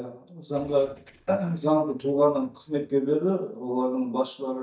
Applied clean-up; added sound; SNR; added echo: neural mask model DeepFilterNet 3.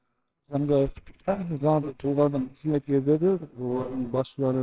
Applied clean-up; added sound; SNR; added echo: neural separator model SepFormer WHAMR!.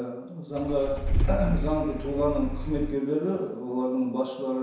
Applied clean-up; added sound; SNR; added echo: none; Engine starting / Car; 0 dB; reverberation time 0.7 s.